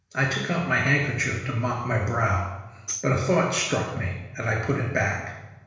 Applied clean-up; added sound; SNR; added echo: none; Tambourine; 14 dB; reverberation time 1.1 s.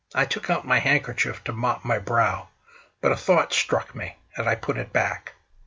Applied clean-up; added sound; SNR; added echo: none; none; none; none.